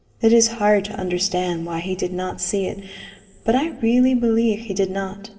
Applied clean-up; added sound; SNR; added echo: none; none; none; reverberation time 2.5 s.